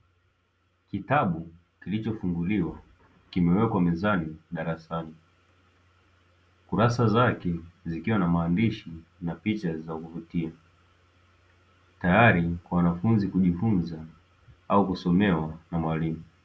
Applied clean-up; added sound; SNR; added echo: none; none; none; none.